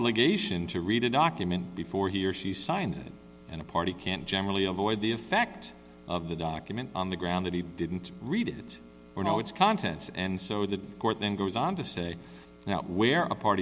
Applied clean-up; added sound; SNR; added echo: none; none; none; none.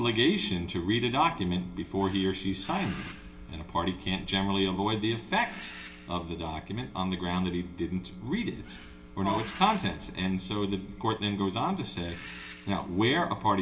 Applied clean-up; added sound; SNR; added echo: none; Bird; 19 dB; reverberation time 0.3 s.